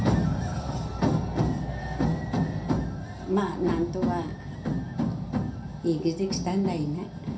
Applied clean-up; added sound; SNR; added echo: none; none; none; reverberation time 0.3 s.